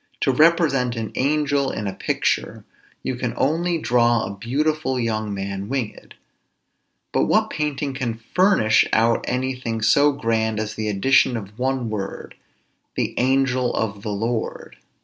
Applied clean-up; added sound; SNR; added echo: none; none; none; none.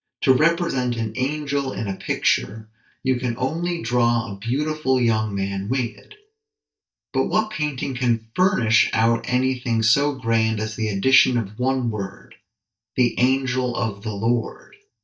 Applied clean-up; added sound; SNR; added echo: neural mask model DeepFilterNet 3.